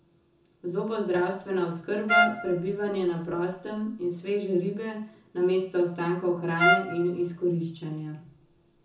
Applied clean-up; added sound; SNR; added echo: none; Trumpet; -2 dB; reverberation time 0.5 s.